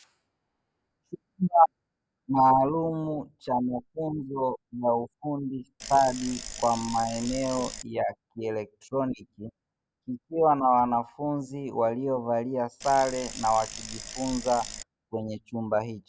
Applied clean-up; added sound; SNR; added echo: none; Bicycle; 11 dB; none.